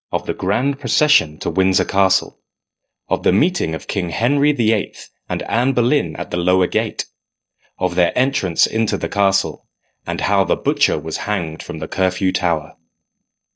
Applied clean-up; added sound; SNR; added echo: neural mask model DeepFilterNet 3.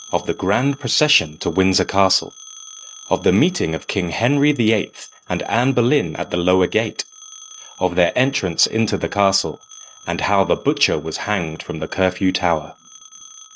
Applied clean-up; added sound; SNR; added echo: neural mask model RNNoise.